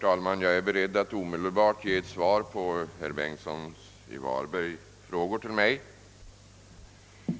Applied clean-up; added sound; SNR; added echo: none; none; none; none.